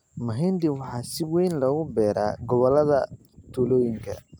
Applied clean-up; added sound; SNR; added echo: none; none; none; none.